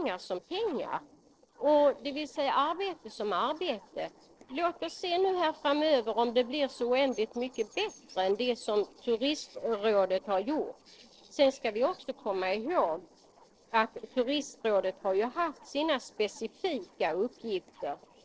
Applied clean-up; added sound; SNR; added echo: neural separator model SepFormer DNS4.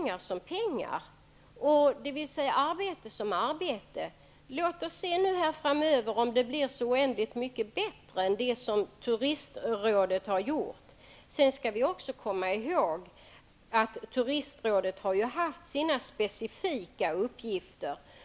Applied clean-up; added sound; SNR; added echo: none; none; none; none.